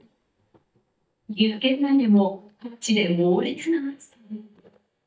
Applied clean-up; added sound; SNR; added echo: neural mask model DeepFilterNet 3.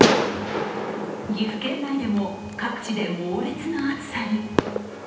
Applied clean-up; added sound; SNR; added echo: none; Fireworks; -1 dB; reverberation time 0.9 s.